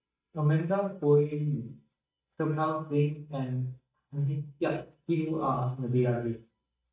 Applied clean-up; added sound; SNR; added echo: neural mask model DeepFilterNet 3.